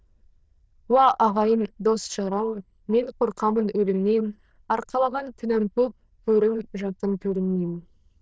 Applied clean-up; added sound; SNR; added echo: neural diffusion model UNIVERSE++.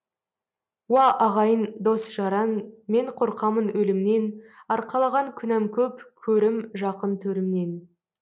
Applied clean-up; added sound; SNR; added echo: none; none; none; none.